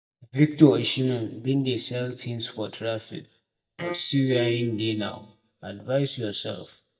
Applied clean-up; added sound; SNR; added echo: neural mask model DeepFilterNet 3.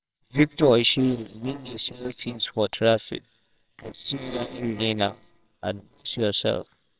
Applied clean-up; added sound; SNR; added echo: neural separator model SepFormer WHAMR!.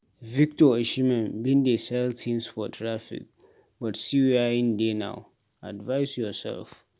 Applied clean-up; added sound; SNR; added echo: none; none; none; none.